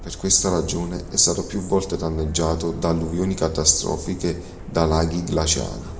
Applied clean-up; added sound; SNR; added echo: none; Subway, metro, underground; 14 dB; reverberation time 0.6 s.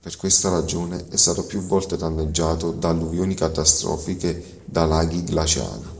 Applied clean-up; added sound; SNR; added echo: neural separator model SepFormer DNS4.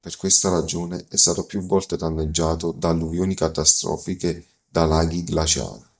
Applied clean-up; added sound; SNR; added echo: neural mask model DeepFilterNet 3.